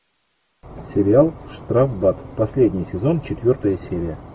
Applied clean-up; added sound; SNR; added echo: none; none; none; none.